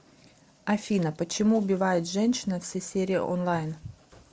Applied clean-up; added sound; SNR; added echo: none; none; none; none.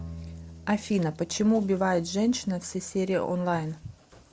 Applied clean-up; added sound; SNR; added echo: none; Bowed string instrument; 19 dB; none.